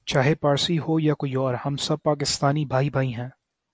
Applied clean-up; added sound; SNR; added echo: none; none; none; none.